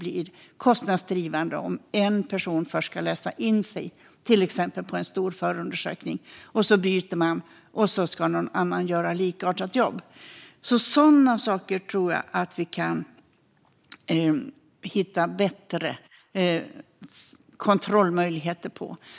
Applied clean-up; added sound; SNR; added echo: neural mask model Resemble Enhance denoiser.